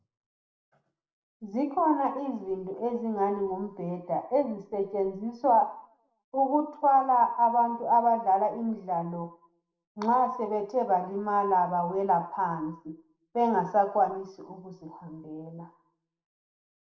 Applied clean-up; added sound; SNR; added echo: none; none; none; reverberation time 0.5 s.